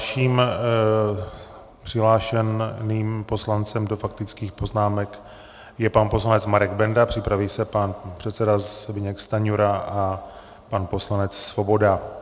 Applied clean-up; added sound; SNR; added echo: none; none; none; none.